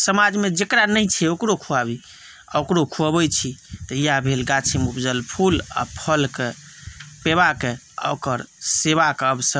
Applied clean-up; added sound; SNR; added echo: none; none; none; none.